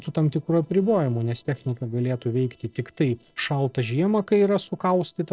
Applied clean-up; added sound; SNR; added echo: neural separator model SepFormer DNS4.